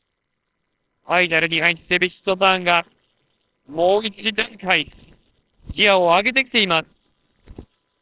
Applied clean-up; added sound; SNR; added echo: neural separator model SepFormer WHAMR!.